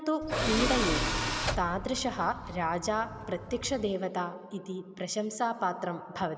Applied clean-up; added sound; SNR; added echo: none; Tools; 1 dB; none.